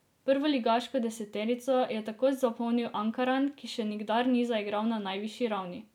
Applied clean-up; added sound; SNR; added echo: none; none; none; none.